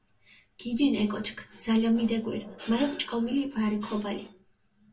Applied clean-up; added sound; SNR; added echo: none; none; none; reverberation time 0.1 s.